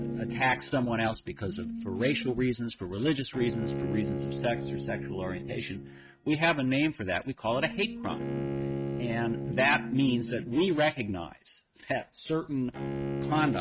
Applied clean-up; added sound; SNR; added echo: neural mask model RNNoise.